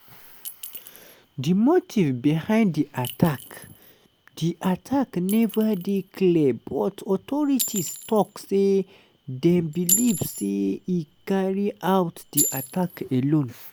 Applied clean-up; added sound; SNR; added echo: none; Chink, clink; 11 dB; none.